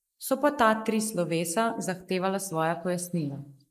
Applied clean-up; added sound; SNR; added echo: neural mask model Resemble Enhance denoiser.